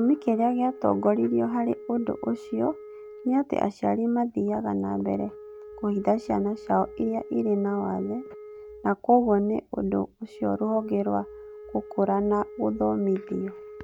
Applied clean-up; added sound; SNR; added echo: none; Wind instrument, woodwind instrument; 17 dB; none.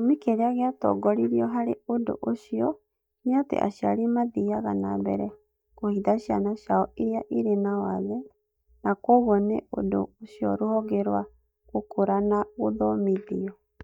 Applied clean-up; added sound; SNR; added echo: neural mask model DeepFilterNet 3.